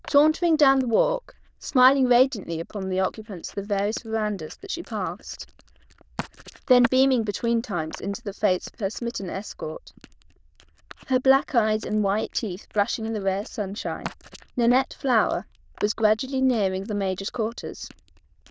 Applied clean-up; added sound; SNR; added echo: neural diffusion model UNIVERSE++.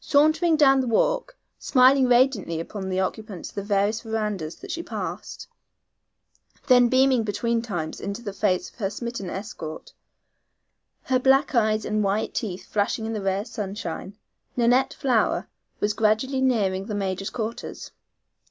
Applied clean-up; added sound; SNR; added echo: none; none; none; none.